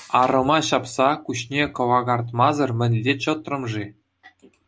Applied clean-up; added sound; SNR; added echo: none; none; none; none.